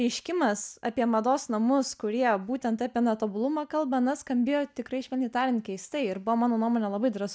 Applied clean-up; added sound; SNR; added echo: none; none; none; none.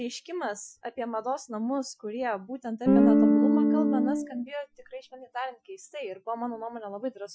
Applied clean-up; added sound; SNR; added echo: classical method Wiener filter.